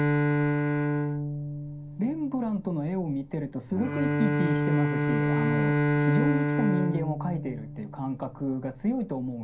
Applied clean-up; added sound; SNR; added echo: none; Bowed string instrument; -3 dB; reverberation time 0.3 s.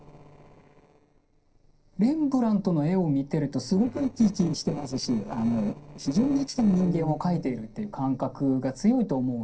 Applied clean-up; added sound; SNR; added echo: neural separator model SepFormer DNS4.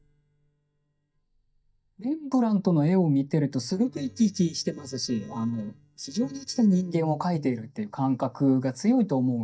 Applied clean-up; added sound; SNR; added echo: neural mask model DeepFilterNet 3.